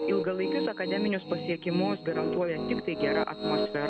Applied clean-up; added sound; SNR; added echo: none; Piano; 1 dB; none.